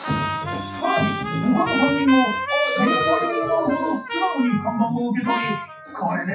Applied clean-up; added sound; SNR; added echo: classical method WPE with log-MMSE.